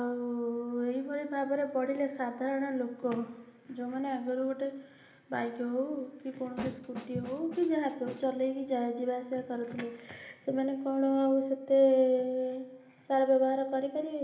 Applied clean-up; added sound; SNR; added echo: none; Snare drum; 14 dB; reverberation time 1.0 s.